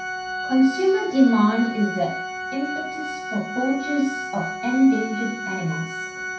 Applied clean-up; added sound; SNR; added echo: none; Organ; 8 dB; reverberation time 0.6 s.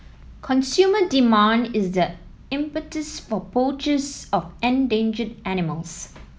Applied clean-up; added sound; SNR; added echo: none; none; none; none.